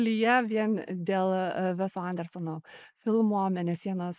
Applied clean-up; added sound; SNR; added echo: neural mask model Resemble Enhance denoiser.